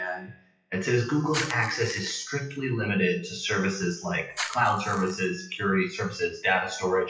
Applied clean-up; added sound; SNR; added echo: classical method WPE with log-MMSE.